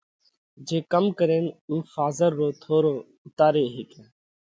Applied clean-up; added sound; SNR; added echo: none; none; none; none.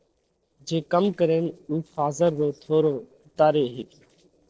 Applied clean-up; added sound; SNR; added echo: neural separator model SepFormer DNS4.